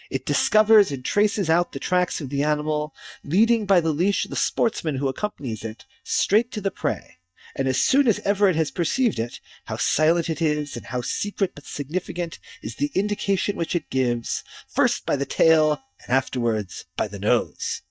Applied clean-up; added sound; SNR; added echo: neural mask model DeepFilterNet 3.